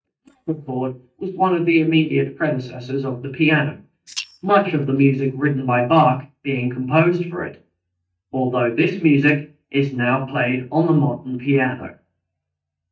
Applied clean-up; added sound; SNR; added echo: neural mask model DeepFilterNet 3.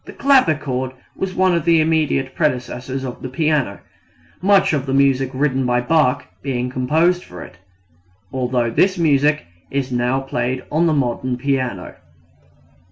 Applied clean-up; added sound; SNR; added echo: none; none; none; none.